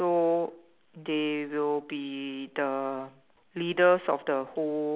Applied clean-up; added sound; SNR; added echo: none; none; none; none.